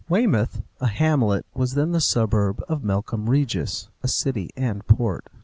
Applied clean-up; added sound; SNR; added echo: none; none; none; none.